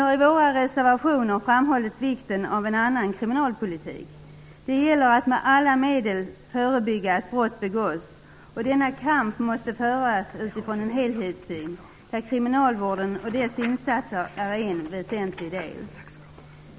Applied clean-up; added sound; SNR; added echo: none; none; none; none.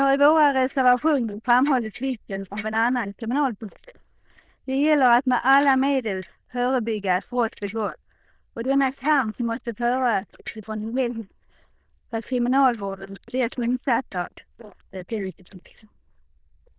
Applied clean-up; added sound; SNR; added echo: neural diffusion model UNIVERSE++.